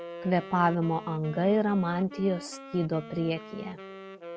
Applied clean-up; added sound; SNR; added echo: none; Wind instrument, woodwind instrument; 14 dB; none.